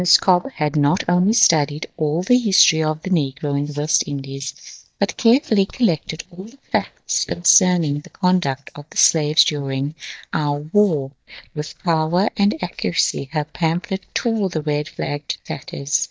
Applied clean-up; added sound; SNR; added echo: neural mask model DeepFilterNet 3.